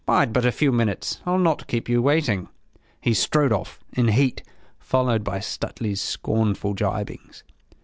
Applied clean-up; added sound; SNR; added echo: none; none; none; none.